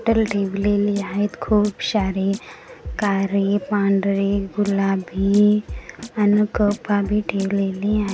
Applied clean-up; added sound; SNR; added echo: none; Drum kit; 15 dB; none.